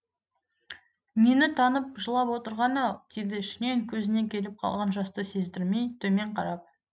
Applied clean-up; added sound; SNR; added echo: none; none; none; none.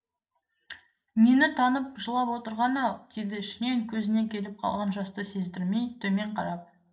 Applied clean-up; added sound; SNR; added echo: none; none; none; reverberation time 0.4 s.